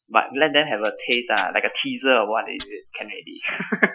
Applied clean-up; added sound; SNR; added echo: classical method Wiener filter.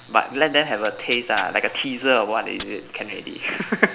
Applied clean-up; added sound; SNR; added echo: none; Tearing; 17 dB; none.